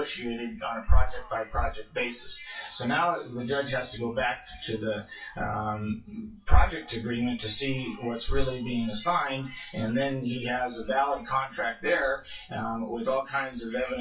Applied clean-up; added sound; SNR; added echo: classical method WPE with log-MMSE.